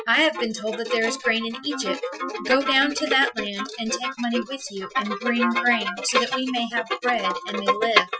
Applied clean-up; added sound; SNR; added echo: classical method Wiener filter.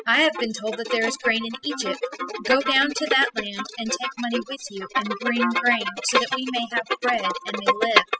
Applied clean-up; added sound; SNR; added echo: classical method spectral subtraction.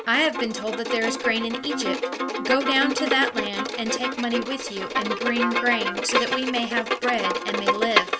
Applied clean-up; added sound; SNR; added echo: none; Bowed string instrument; 0 dB; none.